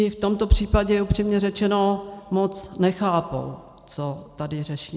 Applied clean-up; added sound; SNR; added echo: none; none; none; none.